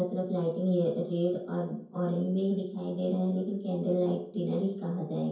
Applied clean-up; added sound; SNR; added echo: none; none; none; reverberation time 0.6 s.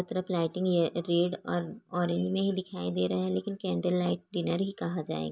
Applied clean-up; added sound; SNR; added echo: none; none; none; none.